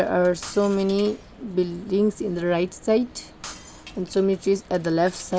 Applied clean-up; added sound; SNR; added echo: none; Shatter + Coin (dropping); 20 dB; none.